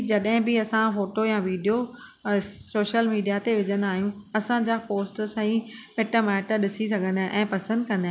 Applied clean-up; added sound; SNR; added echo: none; none; none; none.